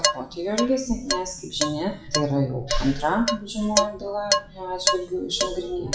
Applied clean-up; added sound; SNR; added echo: classical method WPE with log-MMSE.